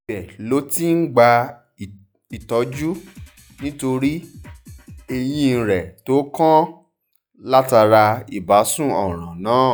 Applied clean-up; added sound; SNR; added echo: classical method log-MMSE.